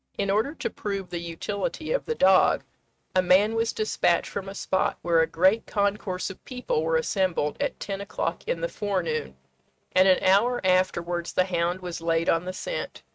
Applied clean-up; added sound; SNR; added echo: neural mask model RNNoise.